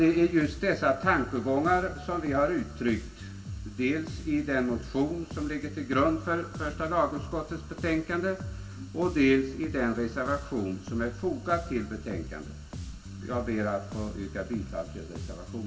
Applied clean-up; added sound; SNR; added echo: none; Bass guitar; 11 dB; reverberation time 0.2 s.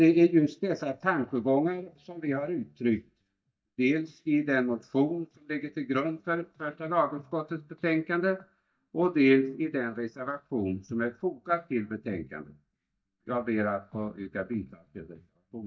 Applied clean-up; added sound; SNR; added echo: neural mask model DeepFilterNet 3.